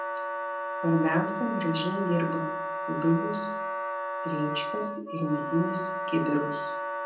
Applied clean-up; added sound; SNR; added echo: none; Wind instrument, woodwind instrument; 3 dB; reverberation time 0.6 s.